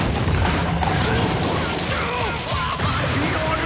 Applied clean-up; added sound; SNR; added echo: none; Chewing, mastication / Dog; 16 dB; none.